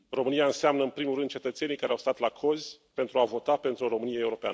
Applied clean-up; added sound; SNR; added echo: none; none; none; none.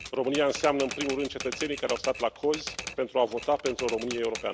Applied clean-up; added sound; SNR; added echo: none; Typewriter; 11 dB; none.